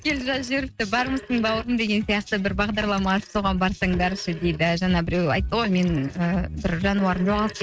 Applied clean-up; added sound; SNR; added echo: neural mask model RNNoise.